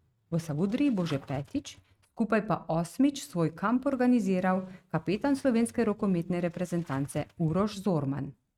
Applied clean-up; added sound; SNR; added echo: neural mask model RNNoise.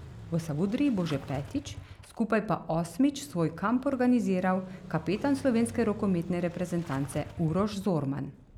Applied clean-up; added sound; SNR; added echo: none; Engine starting / Motorcycle; 17 dB; none.